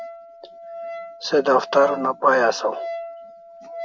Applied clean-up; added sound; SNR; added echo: none; Wind instrument, woodwind instrument; 12 dB; none.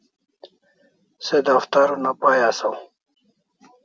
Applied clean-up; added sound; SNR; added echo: none; none; none; none.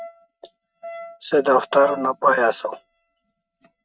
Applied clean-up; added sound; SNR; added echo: neural mask model RNNoise.